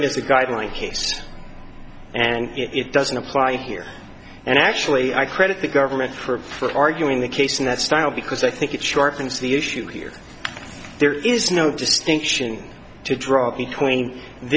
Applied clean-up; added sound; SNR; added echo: none; none; none; none.